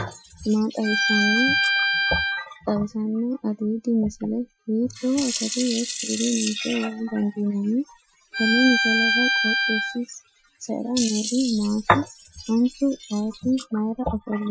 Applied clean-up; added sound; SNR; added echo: classical method Wiener filter.